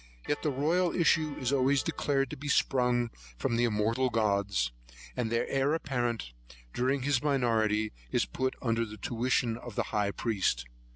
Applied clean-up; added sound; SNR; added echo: none; Bell; 20 dB; none.